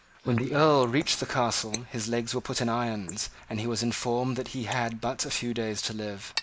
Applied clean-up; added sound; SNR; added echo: neural mask model Resemble Enhance denoiser.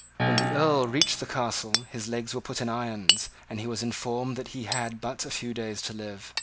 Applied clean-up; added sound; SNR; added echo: none; Hammer + Piano; 2 dB; none.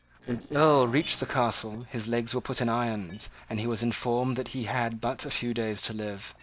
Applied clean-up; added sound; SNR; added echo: neural separator model SepFormer DNS4.